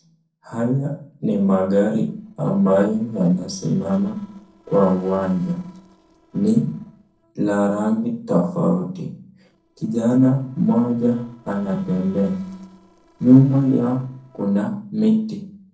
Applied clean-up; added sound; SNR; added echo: neural separator model SepFormer DNS4.